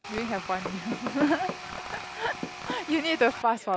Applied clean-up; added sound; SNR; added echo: none; Tools + Knock / Wood; 8 dB; none.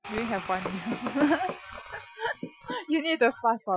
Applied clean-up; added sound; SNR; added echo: classical method Wiener filter.